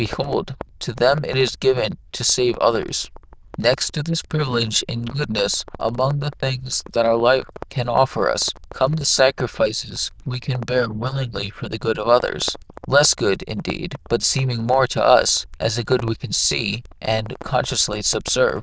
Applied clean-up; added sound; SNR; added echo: neural diffusion model UNIVERSE++.